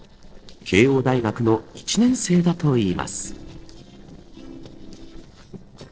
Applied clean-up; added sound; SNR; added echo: neural separator model SepFormer DNS4.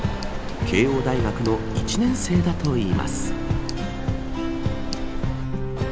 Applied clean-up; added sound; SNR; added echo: none; Tick; 6 dB; none.